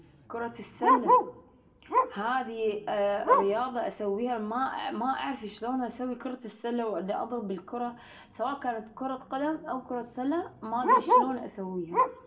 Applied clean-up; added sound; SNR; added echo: none; Bark; -1 dB; reverberation time 0.4 s.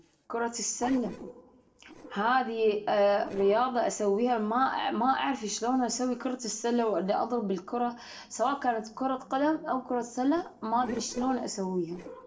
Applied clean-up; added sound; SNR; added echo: neural separator model SepFormer DNS4.